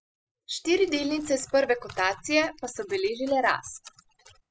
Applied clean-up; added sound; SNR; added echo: classical method spectral subtraction.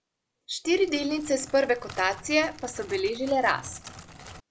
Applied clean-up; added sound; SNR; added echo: none; Crackle; 17 dB; none.